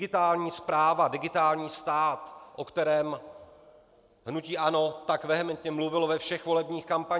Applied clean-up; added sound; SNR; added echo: none; none; none; none.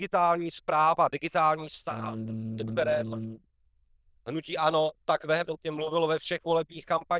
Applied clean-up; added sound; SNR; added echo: neural diffusion model UNIVERSE++.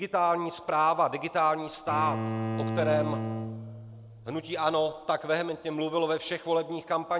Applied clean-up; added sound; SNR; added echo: none; Bowed string instrument; 5 dB; none.